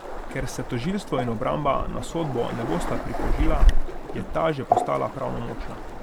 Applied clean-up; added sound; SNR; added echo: none; Waves, surf; -4 dB; none.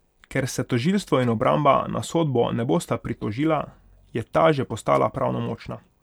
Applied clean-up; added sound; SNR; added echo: none; none; none; none.